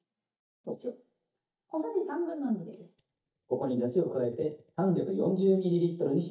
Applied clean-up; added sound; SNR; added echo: neural mask model DeepFilterNet 3.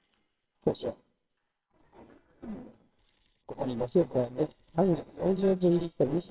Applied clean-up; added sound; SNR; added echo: neural separator model SepFormer WHAMR!.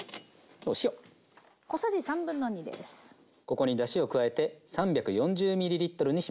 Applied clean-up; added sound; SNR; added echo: none; none; none; none.